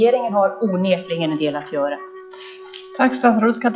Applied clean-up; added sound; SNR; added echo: classical method log-MMSE.